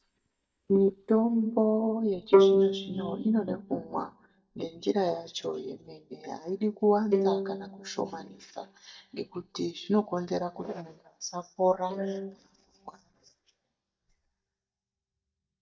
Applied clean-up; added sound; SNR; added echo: neural mask model DeepFilterNet 3.